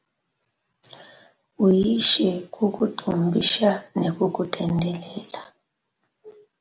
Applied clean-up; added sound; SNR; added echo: none; none; none; none.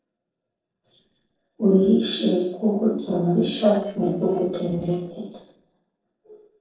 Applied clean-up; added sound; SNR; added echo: neural separator model SepFormer DNS4.